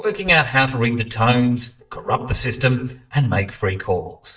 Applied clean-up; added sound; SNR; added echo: neural mask model DeepFilterNet 3.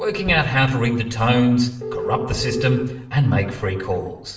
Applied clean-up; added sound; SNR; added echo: none; Knock; 18 dB; reverberation time 0.8 s.